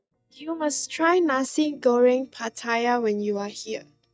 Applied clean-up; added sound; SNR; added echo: neural mask model DeepFilterNet 3.